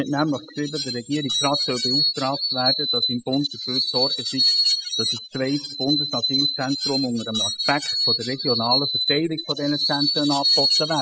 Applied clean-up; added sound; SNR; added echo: classical method spectral subtraction.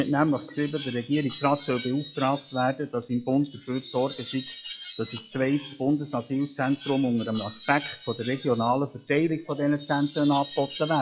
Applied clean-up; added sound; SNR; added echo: classical method log-MMSE.